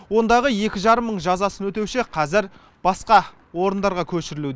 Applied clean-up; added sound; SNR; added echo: none; none; none; none.